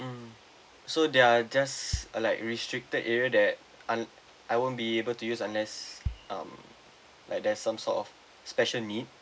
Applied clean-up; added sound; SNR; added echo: none; Bass drum; 14 dB; none.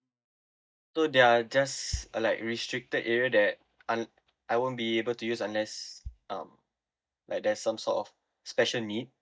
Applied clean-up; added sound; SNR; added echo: neural mask model DeepFilterNet 3.